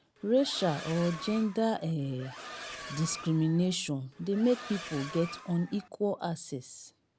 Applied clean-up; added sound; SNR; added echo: none; Accelerating, revving, vroom; 14 dB; none.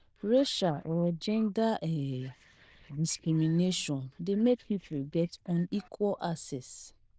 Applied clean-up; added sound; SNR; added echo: neural diffusion model UNIVERSE++.